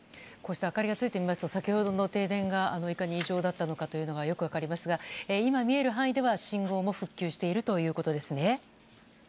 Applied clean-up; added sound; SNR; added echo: none; none; none; none.